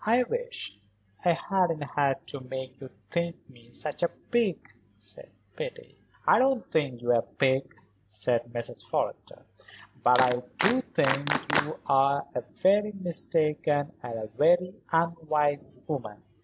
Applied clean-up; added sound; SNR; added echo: none; Clapping; 3 dB; none.